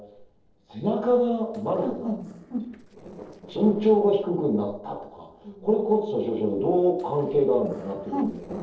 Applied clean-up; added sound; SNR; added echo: neural separator model SepFormer DNS4.